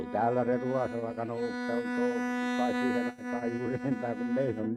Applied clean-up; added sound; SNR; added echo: neural mask model RNNoise.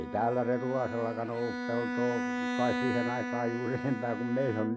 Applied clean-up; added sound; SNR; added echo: none; Bowed string instrument; 3 dB; none.